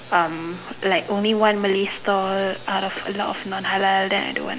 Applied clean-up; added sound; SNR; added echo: none; none; none; none.